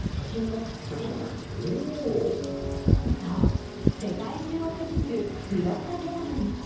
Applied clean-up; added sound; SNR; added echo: none; Wind / Rain; 0 dB; reverberation time 0.9 s.